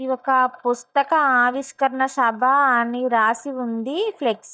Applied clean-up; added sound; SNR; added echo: neural mask model DeepFilterNet 3.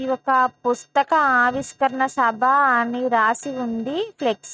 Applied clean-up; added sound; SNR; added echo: neural mask model RNNoise.